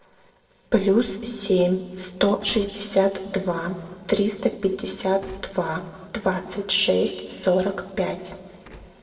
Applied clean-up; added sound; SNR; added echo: neural separator model SepFormer DNS4.